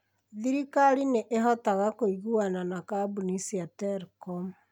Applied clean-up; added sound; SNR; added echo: none; none; none; none.